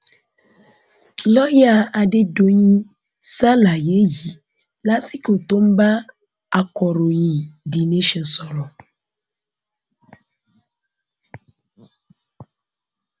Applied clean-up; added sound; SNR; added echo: none; none; none; none.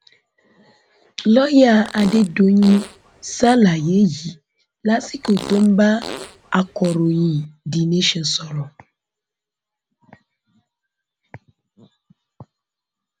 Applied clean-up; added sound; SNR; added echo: none; Fart; 16 dB; none.